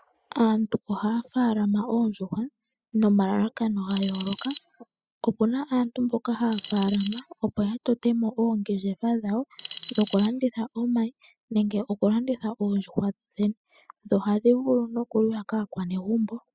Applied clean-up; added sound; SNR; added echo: classical method spectral subtraction.